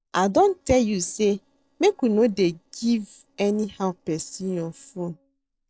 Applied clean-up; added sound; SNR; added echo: neural separator model SepFormer DNS4.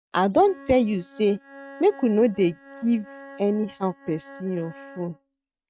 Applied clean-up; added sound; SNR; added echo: neural mask model RNNoise.